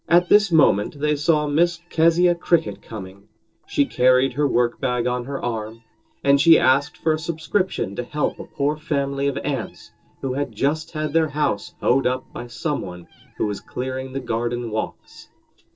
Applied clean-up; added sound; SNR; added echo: neural separator model SepFormer DNS4.